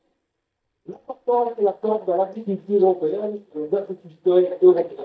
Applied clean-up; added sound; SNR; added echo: neural mask model DeepFilterNet 3.